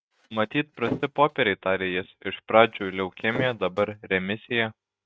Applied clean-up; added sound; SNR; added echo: neural mask model RNNoise.